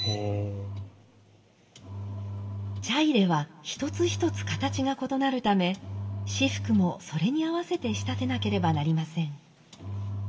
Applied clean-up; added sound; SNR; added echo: none; Engine; 7 dB; reverberation time 0.4 s.